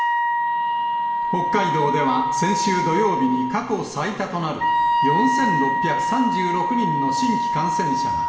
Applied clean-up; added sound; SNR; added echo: none; Wind instrument, woodwind instrument; -2 dB; reverberation time 1.0 s.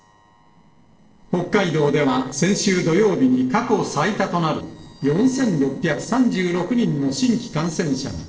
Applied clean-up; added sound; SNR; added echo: neural separator model SepFormer DNS4.